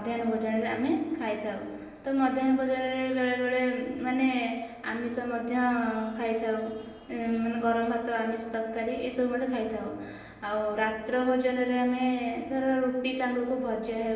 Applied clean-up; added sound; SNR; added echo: none; none; none; reverberation time 0.9 s.